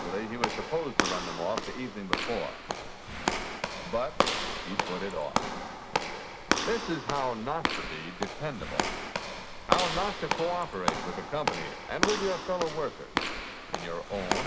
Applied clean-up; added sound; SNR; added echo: none; Walk, footsteps / Slam; -2 dB; none.